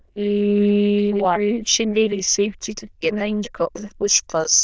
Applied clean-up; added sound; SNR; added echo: neural diffusion model UNIVERSE++.